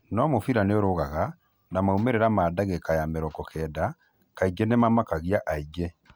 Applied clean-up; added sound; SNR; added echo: none; none; none; none.